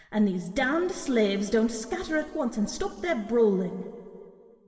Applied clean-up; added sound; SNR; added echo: none; none; none; reverberation time 2.3 s.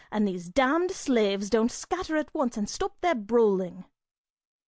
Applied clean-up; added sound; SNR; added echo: none; none; none; none.